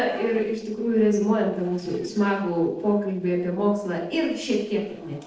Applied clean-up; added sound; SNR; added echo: neural separator model SepFormer DNS4.